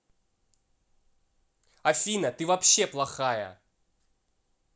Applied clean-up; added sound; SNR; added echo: none; none; none; none.